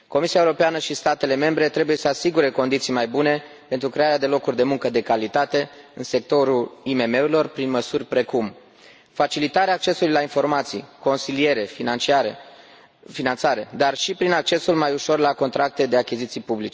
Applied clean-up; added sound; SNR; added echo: none; none; none; none.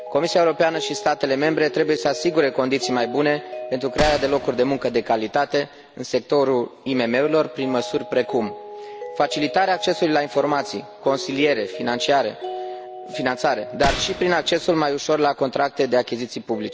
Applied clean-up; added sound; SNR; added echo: none; Gunshot, gunfire + Mallet percussion; 11 dB; none.